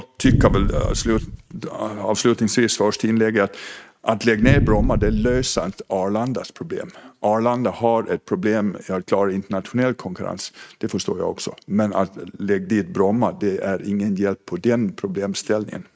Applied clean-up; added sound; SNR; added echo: neural mask model RNNoise.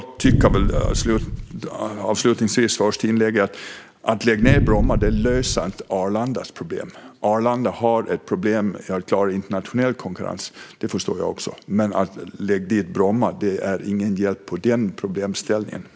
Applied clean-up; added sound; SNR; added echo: none; Boom; -1 dB; none.